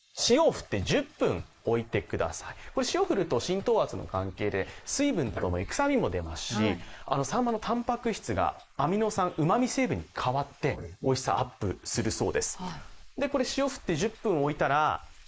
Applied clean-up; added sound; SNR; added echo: neural mask model Resemble Enhance denoiser.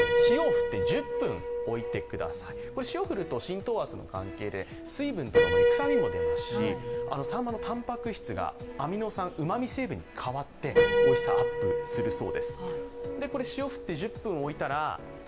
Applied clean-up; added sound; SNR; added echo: none; Piano; -3 dB; none.